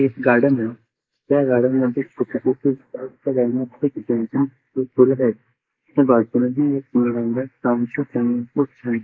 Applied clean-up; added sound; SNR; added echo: neural mask model Resemble Enhance denoiser.